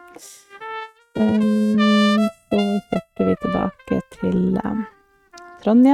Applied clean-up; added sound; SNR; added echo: neural mask model RNNoise.